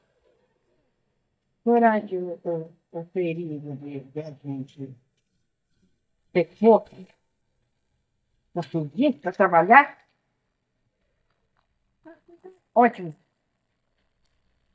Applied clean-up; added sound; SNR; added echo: neural mask model DeepFilterNet 3.